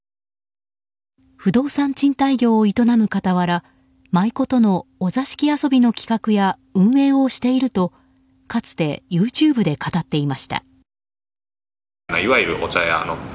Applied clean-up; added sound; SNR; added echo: none; none; none; none.